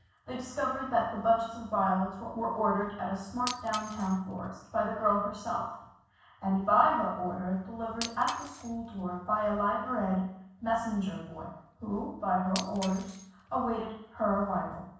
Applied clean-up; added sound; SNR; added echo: none; Shatter; 19 dB; reverberation time 0.7 s.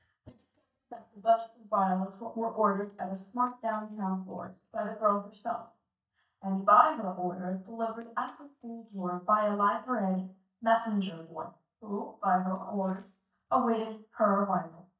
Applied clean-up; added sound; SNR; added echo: neural mask model DeepFilterNet 3.